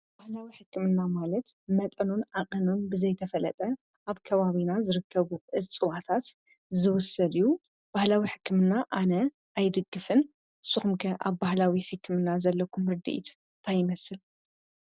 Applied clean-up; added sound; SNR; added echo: none; none; none; none.